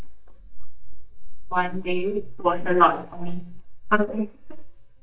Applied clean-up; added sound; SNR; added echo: neural mask model DeepFilterNet 3.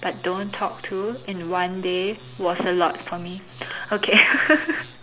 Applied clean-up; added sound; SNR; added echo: none; none; none; none.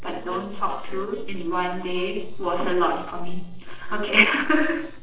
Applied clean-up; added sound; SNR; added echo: neural separator model SepFormer DNS4.